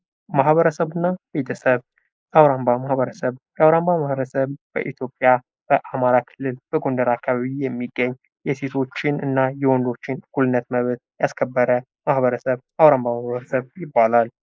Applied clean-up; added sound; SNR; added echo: neural mask model Resemble Enhance denoiser.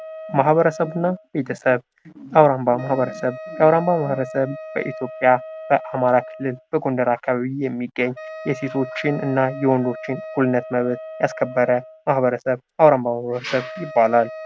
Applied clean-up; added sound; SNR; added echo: none; Wind instrument, woodwind instrument; 15 dB; none.